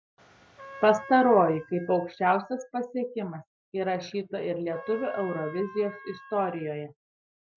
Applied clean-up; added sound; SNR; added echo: classical method Wiener filter.